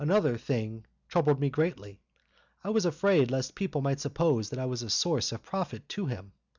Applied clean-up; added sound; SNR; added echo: none; none; none; none.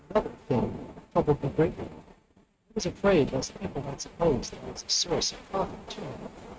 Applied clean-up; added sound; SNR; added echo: neural mask model RNNoise.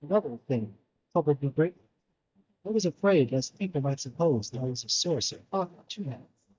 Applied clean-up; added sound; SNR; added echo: neural mask model DeepFilterNet 3.